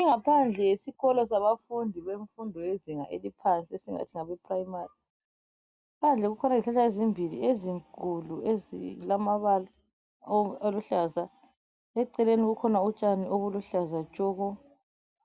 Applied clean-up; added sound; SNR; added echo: none; none; none; none.